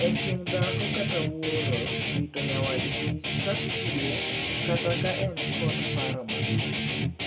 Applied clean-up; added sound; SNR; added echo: none; Guitar; -5 dB; reverberation time 0.6 s.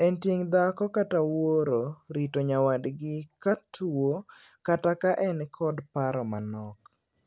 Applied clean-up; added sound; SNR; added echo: none; none; none; none.